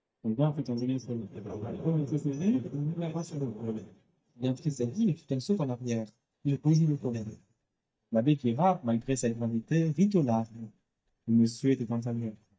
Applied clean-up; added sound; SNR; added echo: neural mask model DeepFilterNet 3.